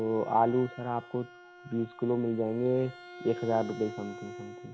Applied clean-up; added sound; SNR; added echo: none; Bowed string instrument; 14 dB; none.